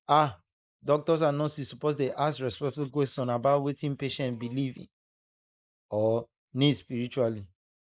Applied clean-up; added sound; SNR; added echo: neural mask model Resemble Enhance denoiser.